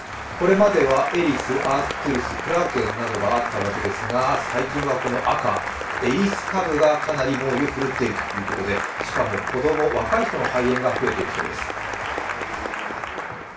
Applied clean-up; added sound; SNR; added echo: none; Applause; 4 dB; reverberation time 0.2 s.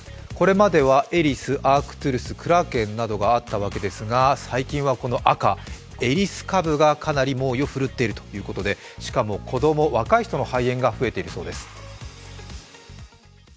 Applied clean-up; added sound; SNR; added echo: none; none; none; none.